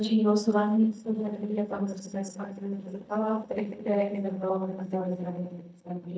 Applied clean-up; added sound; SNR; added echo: neural mask model DeepFilterNet 3.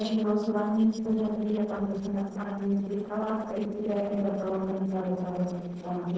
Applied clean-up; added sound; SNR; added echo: neural separator model SepFormer DNS4.